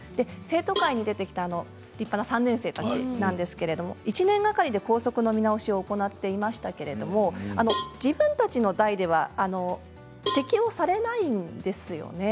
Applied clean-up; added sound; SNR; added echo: none; Cowbell; 10 dB; none.